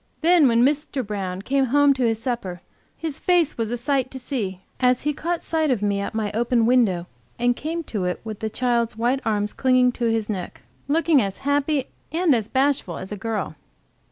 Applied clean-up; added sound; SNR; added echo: none; none; none; none.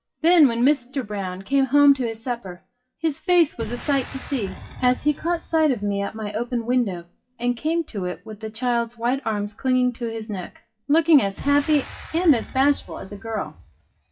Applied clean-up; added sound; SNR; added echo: classical method WPE with log-MMSE.